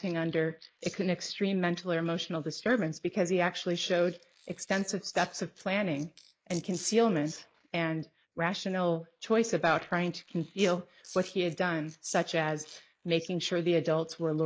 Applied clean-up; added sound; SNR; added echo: neural mask model Resemble Enhance denoiser.